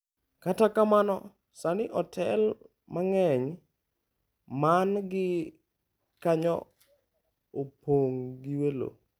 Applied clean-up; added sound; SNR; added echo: none; none; none; none.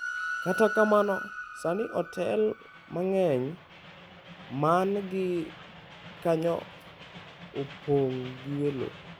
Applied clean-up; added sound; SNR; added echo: none; Train; 11 dB; none.